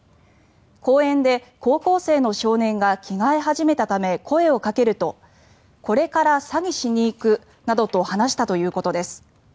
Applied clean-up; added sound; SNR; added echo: none; none; none; none.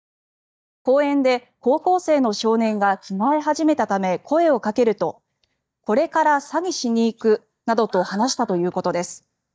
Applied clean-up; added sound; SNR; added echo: neural mask model DeepFilterNet 3.